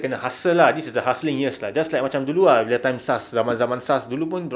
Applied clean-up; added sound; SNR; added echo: none; none; none; none.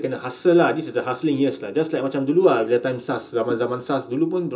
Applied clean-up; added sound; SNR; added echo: none; none; none; reverberation time 0.2 s.